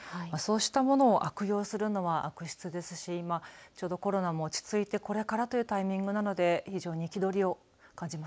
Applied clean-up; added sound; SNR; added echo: none; none; none; none.